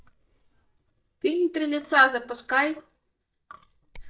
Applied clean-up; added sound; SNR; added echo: neural mask model DeepFilterNet 3.